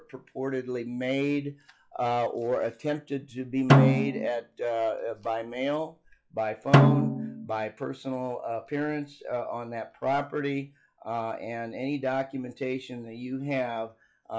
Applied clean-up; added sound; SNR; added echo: classical method log-MMSE.